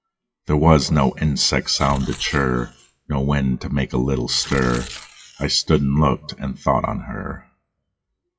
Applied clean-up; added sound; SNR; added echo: classical method WPE with log-MMSE.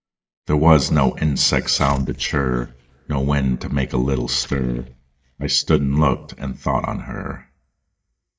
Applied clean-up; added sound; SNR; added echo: neural mask model DeepFilterNet 3.